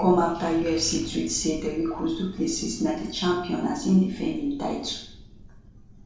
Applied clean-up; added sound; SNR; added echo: none; Accelerating, revving, vroom; 16 dB; reverberation time 0.5 s.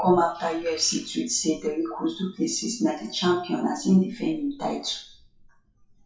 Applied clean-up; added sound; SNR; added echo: classical method WPE with log-MMSE.